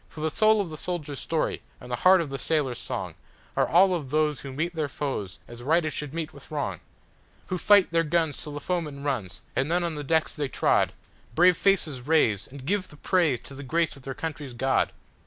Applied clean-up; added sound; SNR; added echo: none; none; none; none.